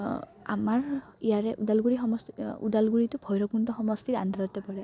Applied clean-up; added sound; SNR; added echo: none; none; none; none.